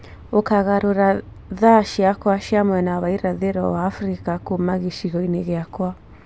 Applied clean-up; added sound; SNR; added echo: none; none; none; none.